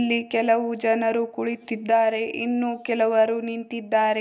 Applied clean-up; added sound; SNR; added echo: none; none; none; none.